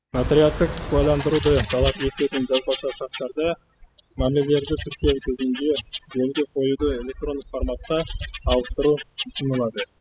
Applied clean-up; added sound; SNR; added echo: classical method spectral subtraction.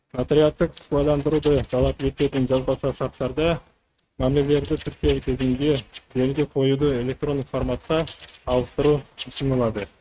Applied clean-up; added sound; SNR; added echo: neural mask model RNNoise.